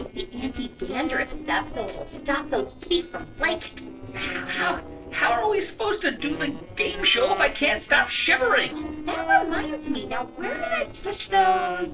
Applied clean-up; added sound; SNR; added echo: neural separator model SepFormer DNS4.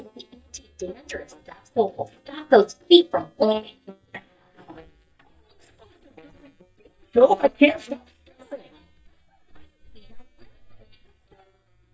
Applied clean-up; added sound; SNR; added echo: neural mask model DeepFilterNet 3.